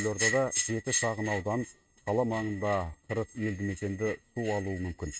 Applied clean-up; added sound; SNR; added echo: neural mask model RNNoise.